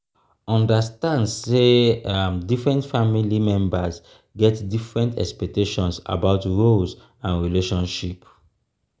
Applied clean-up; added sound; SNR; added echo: none; none; none; none.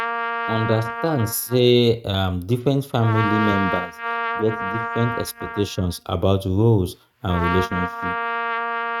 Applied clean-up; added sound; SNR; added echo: neural mask model RNNoise.